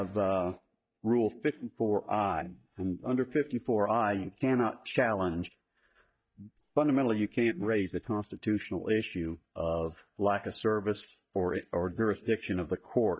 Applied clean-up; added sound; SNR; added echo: neural mask model DeepFilterNet 3.